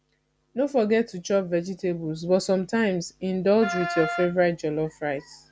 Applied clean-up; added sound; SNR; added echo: none; Wind instrument, woodwind instrument; 7 dB; none.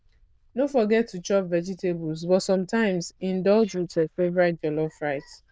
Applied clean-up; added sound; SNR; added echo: neural diffusion model UNIVERSE++.